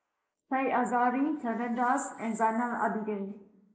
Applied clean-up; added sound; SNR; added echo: neural mask model Resemble Enhance denoiser.